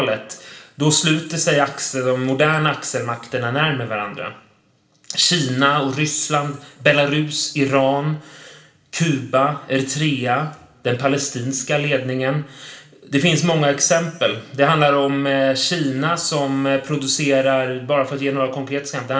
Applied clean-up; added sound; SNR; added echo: none; none; none; reverberation time 0.6 s.